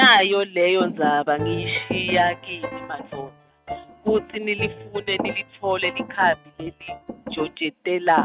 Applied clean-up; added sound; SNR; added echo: neural mask model RNNoise.